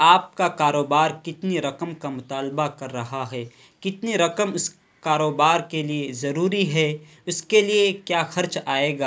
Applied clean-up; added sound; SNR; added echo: none; none; none; none.